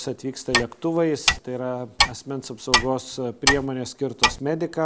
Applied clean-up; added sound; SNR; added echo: none; Clock; -1 dB; none.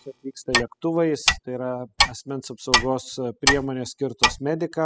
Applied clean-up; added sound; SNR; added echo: classical method spectral subtraction.